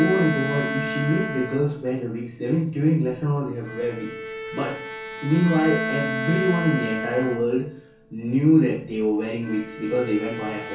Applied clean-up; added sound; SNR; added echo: none; Bowed string instrument; 8 dB; reverberation time 0.6 s.